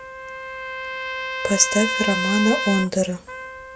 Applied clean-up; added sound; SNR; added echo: none; Trumpet; 4 dB; none.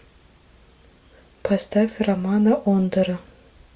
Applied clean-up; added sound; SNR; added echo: none; none; none; none.